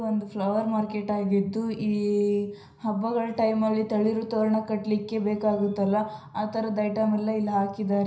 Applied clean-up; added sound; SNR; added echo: none; none; none; reverberation time 0.5 s.